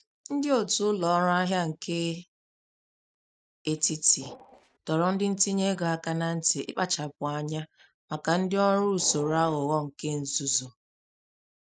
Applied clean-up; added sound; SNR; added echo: neural mask model RNNoise.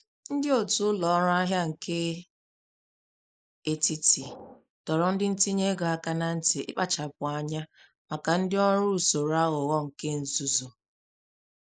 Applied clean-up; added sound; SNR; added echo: neural mask model Resemble Enhance denoiser.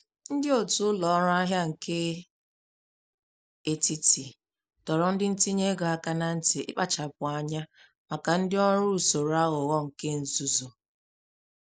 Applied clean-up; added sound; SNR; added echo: none; none; none; none.